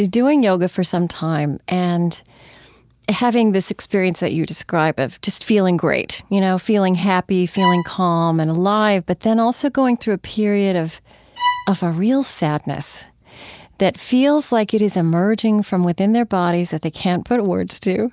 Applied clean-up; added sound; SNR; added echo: none; Bowed string instrument; 6 dB; none.